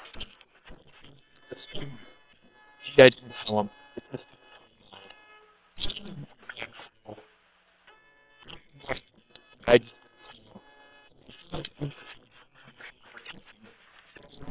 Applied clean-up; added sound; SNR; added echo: neural separator model SepFormer WHAM!.